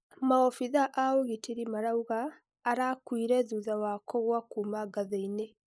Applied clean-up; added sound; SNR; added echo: neural mask model Resemble Enhance denoiser.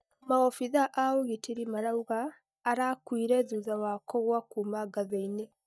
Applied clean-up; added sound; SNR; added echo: neural mask model DeepFilterNet 3.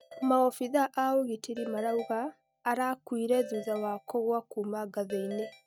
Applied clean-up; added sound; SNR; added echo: neural mask model RNNoise.